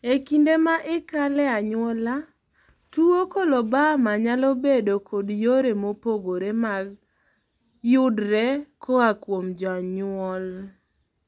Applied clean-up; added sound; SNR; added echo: none; none; none; none.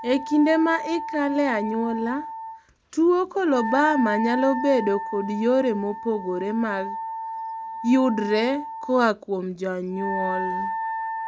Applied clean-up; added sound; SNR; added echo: none; Wind instrument, woodwind instrument; 8 dB; none.